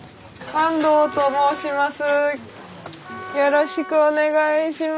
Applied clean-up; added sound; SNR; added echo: none; Wind instrument, woodwind instrument; 17 dB; none.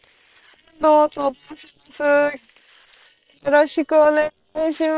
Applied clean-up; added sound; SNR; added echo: neural separator model SepFormer WHAM!.